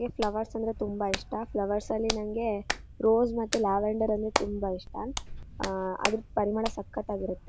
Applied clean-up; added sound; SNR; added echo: none; Hands; 8 dB; none.